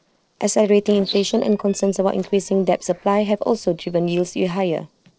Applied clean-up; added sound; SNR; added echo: neural separator model SepFormer DNS4.